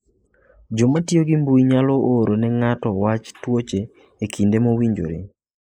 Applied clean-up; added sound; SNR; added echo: neural mask model Resemble Enhance denoiser.